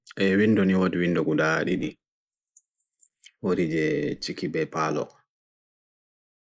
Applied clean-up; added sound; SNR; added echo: neural mask model Resemble Enhance denoiser.